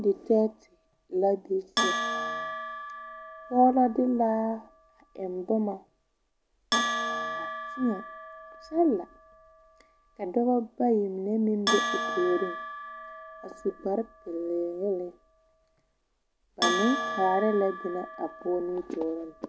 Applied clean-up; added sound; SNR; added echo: none; Bell; 6 dB; none.